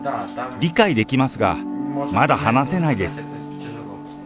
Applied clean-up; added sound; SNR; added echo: none; none; none; none.